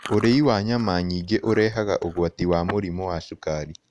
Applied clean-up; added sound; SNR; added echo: none; Chewing, mastication; 18 dB; none.